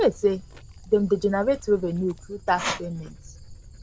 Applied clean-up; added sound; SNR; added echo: none; Dog; 19 dB; none.